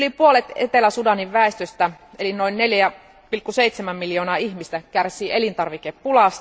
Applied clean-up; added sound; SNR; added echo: none; none; none; none.